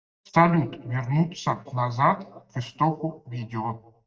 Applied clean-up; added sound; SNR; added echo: neural mask model DeepFilterNet 3.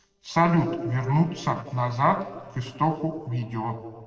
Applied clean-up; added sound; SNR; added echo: neural separator model SepFormer DNS4.